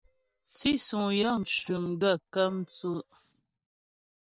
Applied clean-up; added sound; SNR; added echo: neural mask model DeepFilterNet 3.